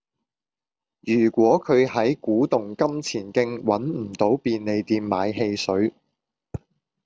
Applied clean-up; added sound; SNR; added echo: none; none; none; none.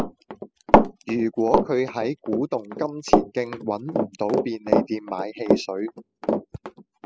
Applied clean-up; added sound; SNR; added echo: classical method spectral subtraction.